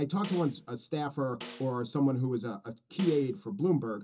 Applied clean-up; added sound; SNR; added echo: none; Snare drum; 19 dB; reverberation time 0.2 s.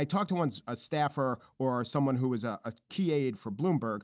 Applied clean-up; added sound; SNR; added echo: none; none; none; none.